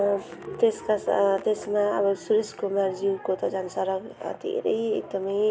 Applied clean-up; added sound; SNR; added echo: none; none; none; none.